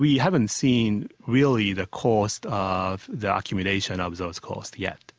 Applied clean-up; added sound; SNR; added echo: none; none; none; none.